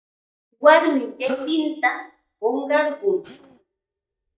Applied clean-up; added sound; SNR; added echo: neural mask model DeepFilterNet 3.